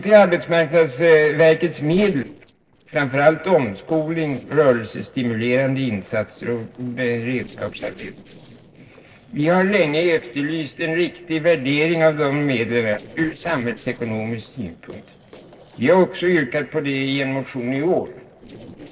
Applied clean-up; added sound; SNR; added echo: neural separator model SepFormer DNS4.